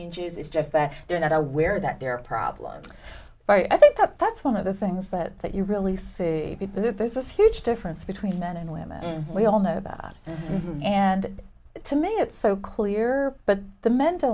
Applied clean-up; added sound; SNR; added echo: none; none; none; none.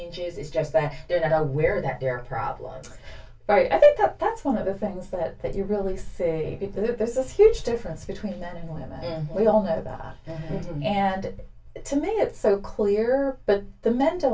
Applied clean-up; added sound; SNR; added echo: none; none; none; reverberation time 0.2 s.